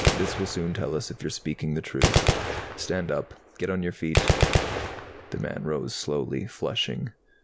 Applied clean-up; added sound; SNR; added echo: none; Gunshot, gunfire; -2 dB; none.